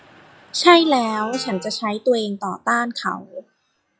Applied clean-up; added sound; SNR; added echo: classical method log-MMSE.